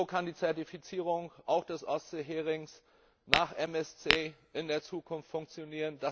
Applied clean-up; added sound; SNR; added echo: none; Tap / Glass; -2 dB; none.